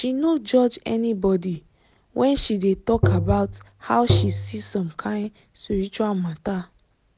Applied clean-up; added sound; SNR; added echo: none; Tap; 1 dB; none.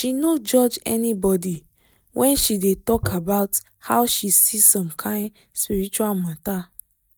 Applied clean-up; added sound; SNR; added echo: neural mask model DeepFilterNet 3.